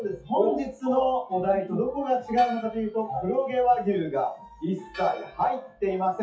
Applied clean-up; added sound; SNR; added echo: classical method WPE with log-MMSE.